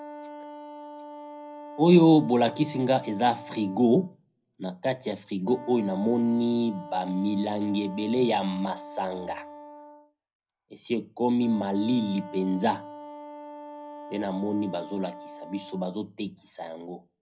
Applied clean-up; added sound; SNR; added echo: none; Wind instrument, woodwind instrument; 16 dB; reverberation time 0.4 s.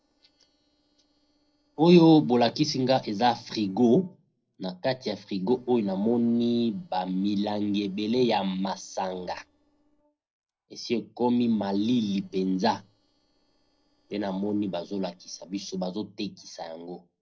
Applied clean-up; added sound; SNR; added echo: neural separator model SepFormer DNS4.